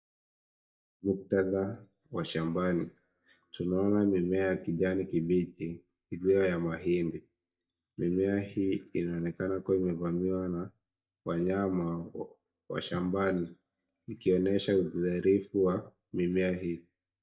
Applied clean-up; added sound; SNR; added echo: neural mask model DeepFilterNet 3.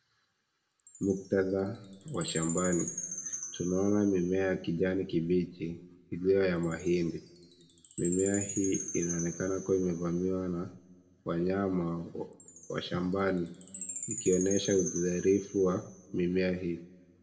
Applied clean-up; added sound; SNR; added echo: none; Chime; 12 dB; reverberation time 1.0 s.